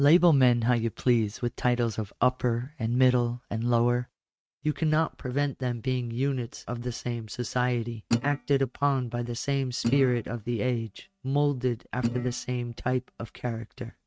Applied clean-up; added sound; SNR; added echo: neural mask model RNNoise.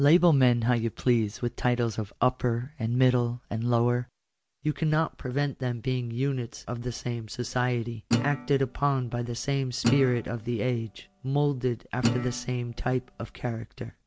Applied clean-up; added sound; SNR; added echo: none; Guitar; 6 dB; none.